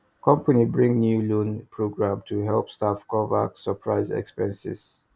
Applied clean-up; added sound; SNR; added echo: none; none; none; none.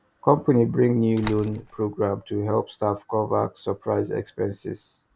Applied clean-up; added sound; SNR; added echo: none; Slam; 17 dB; none.